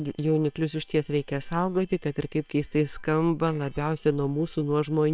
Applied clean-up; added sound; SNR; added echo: neural separator model SepFormer WHAM!.